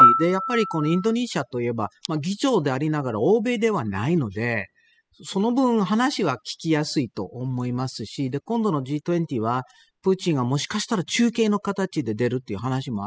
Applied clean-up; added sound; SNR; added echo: classical method spectral subtraction.